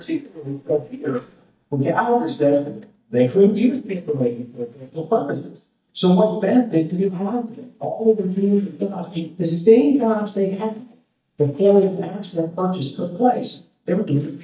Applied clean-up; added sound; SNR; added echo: neural mask model DeepFilterNet 3.